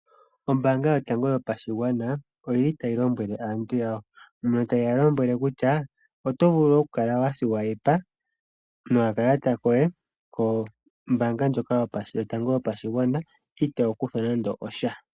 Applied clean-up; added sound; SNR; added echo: none; none; none; none.